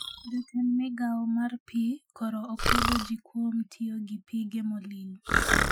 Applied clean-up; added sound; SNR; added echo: classical method Wiener filter.